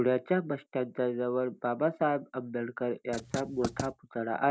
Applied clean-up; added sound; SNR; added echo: none; Writing; 7 dB; none.